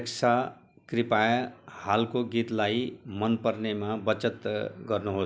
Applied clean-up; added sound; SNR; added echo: none; none; none; none.